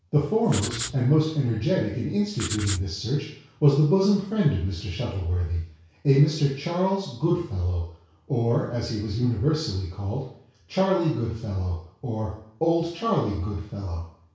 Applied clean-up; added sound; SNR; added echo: none; Writing; 9 dB; reverberation time 0.6 s.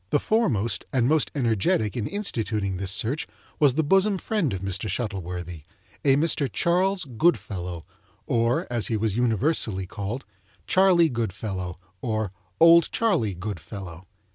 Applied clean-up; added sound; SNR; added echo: none; none; none; none.